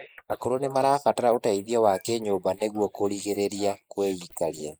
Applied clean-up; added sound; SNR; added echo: neural mask model Resemble Enhance denoiser.